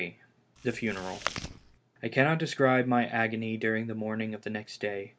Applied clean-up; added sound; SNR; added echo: none; Chewing, mastication; 10 dB; none.